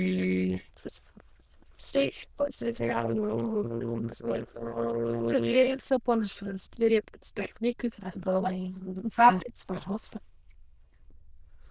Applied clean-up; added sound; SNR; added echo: neural diffusion model UNIVERSE++.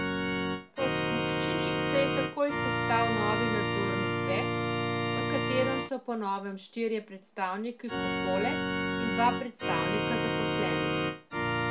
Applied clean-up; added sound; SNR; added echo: none; Organ; -3 dB; none.